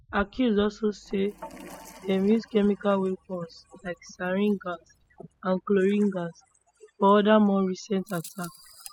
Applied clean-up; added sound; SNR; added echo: classical method spectral subtraction.